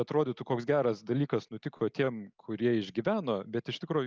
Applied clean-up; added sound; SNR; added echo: none; none; none; none.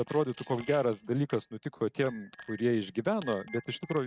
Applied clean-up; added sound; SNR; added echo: neural mask model RNNoise.